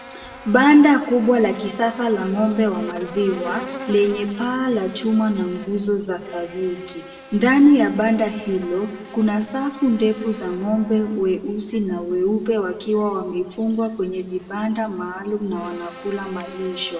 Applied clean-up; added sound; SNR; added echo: none; Buzz; 18 dB; reverberation time 1.0 s.